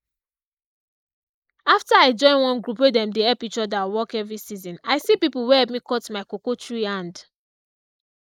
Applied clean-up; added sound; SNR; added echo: neural mask model Resemble Enhance denoiser.